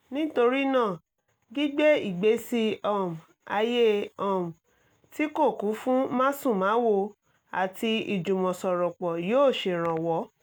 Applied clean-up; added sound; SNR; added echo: none; none; none; none.